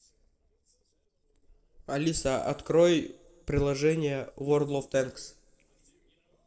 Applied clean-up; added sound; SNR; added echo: neural separator model SepFormer DNS4.